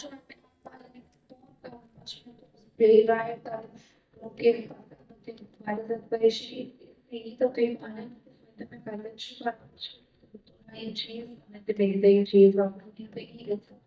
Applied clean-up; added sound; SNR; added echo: neural mask model DeepFilterNet 3.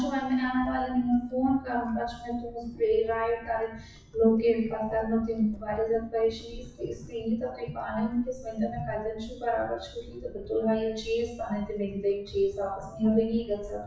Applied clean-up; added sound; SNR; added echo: classical method WPE with log-MMSE.